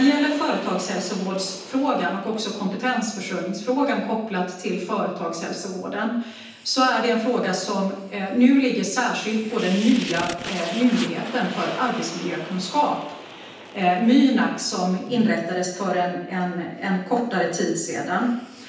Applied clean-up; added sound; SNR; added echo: none; Fire; 17 dB; reverberation time 0.9 s.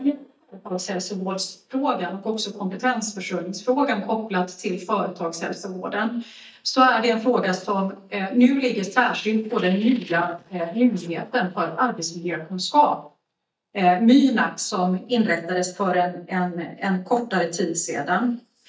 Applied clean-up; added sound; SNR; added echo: neural mask model DeepFilterNet 3.